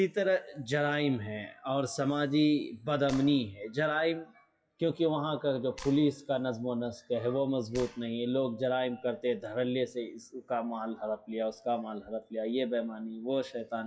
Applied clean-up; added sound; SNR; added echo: classical method WPE with log-MMSE.